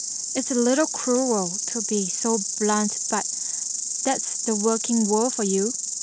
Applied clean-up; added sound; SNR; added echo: none; Insect; 3 dB; none.